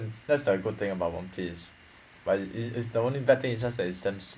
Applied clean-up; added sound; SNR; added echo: none; none; none; none.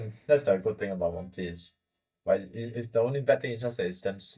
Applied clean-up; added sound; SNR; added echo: neural mask model DeepFilterNet 3.